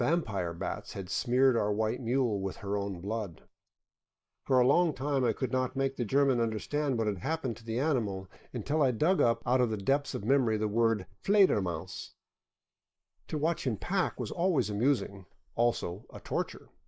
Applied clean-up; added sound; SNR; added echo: neural mask model Resemble Enhance denoiser.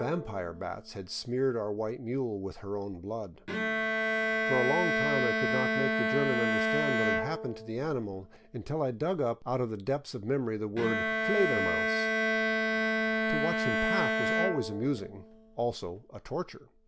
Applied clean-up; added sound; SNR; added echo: none; Bowed string instrument; -1 dB; none.